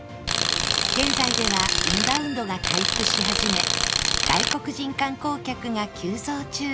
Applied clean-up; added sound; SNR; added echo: none; Tools; -5 dB; none.